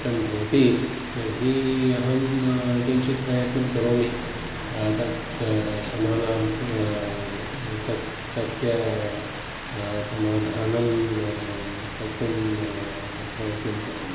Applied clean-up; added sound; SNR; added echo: none; Rain; 10 dB; reverberation time 2.0 s.